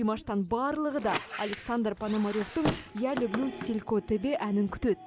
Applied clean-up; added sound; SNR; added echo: none; Squeak; 8 dB; none.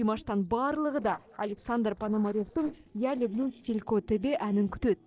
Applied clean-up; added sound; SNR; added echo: neural separator model SepFormer DNS4.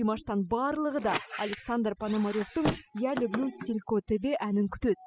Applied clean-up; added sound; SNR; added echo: classical method spectral subtraction.